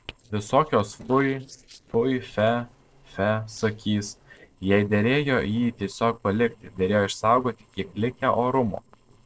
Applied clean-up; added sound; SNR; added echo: neural separator model SepFormer DNS4.